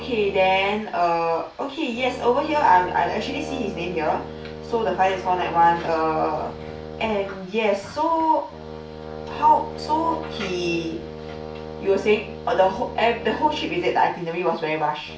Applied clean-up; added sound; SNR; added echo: none; Brass instrument; 12 dB; reverberation time 0.4 s.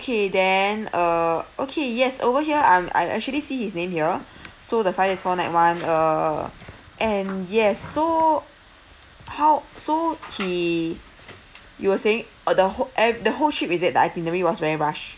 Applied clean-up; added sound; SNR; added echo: none; none; none; none.